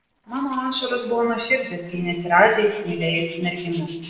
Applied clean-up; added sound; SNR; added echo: neural separator model SepFormer DNS4.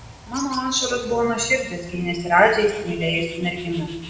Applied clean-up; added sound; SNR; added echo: none; Bird; 18 dB; reverberation time 0.9 s.